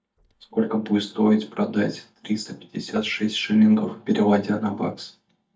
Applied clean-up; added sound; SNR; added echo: neural mask model DeepFilterNet 3.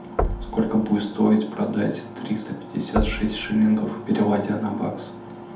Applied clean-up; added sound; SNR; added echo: none; Knock; 8 dB; reverberation time 0.6 s.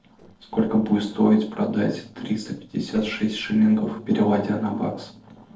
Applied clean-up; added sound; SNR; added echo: neural separator model SepFormer DNS4.